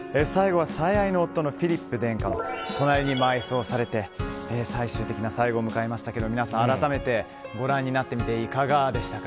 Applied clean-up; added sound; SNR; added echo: none; none; none; none.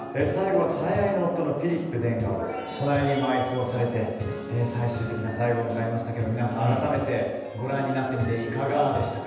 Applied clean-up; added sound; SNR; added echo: none; Telephone; 20 dB; reverberation time 1.1 s.